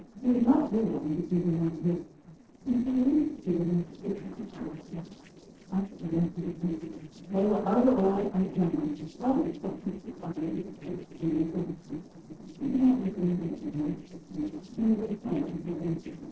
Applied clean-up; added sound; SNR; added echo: neural separator model SepFormer DNS4.